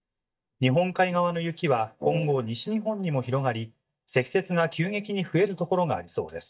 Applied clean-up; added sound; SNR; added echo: neural mask model DeepFilterNet 3.